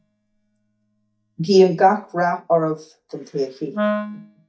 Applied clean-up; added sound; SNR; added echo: neural mask model DeepFilterNet 3.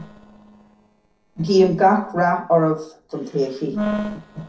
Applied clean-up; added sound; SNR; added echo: neural separator model SepFormer DNS4.